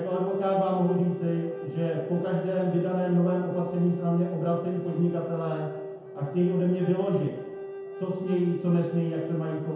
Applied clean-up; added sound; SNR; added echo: none; Wind instrument, woodwind instrument; 11 dB; reverberation time 0.9 s.